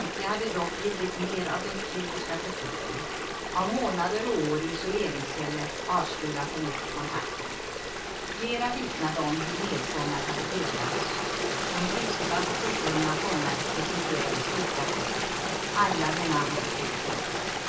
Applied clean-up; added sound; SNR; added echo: none; Stream; 0 dB; reverberation time 0.2 s.